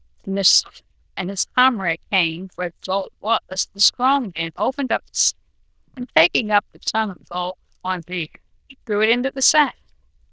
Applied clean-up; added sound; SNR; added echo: neural diffusion model UNIVERSE++.